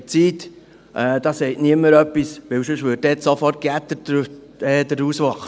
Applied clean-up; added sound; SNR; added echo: none; none; none; none.